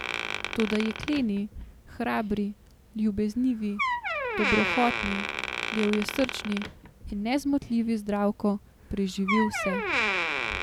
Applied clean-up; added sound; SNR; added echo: none; Door; 4 dB; none.